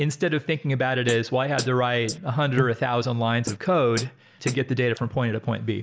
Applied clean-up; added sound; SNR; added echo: neural mask model Resemble Enhance denoiser.